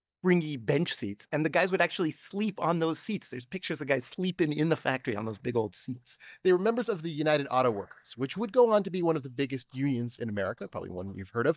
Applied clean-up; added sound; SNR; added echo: neural mask model DeepFilterNet 3.